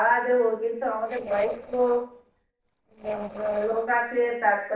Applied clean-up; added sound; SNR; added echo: neural separator model SepFormer DNS4.